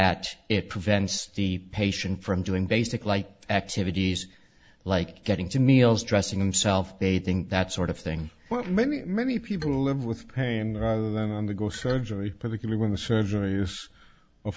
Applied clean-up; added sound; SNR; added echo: none; none; none; none.